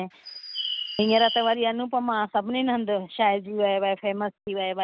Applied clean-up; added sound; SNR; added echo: none; Bird; 7 dB; none.